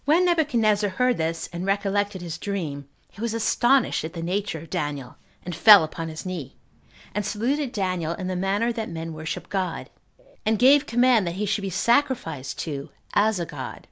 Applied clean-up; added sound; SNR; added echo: none; none; none; none.